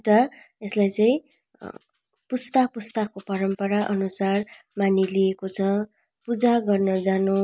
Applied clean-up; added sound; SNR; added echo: none; none; none; none.